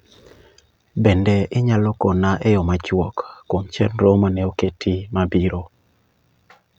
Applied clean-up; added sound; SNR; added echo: none; none; none; none.